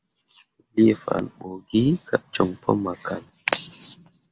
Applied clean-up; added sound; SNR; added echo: none; none; none; none.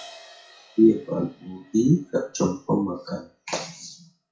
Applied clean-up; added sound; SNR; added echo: classical method WPE with log-MMSE.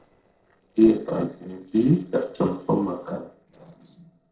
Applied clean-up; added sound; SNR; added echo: neural separator model SepFormer DNS4.